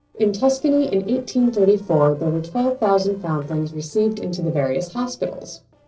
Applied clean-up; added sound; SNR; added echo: neural separator model SepFormer DNS4.